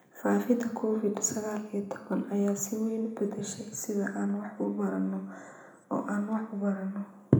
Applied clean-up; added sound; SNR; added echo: none; none; none; reverberation time 0.7 s.